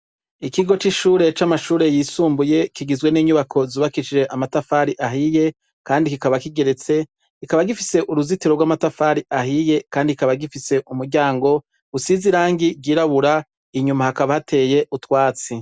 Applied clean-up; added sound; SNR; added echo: none; none; none; none.